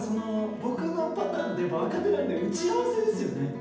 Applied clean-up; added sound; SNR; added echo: none; Plucked string instrument; 9 dB; reverberation time 0.8 s.